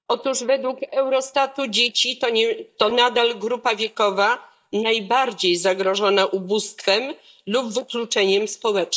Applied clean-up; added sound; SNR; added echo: neural mask model DeepFilterNet 3.